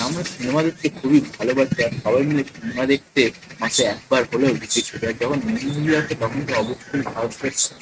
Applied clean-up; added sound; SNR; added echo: neural mask model RNNoise.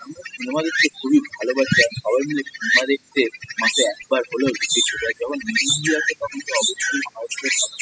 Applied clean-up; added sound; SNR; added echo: classical method spectral subtraction.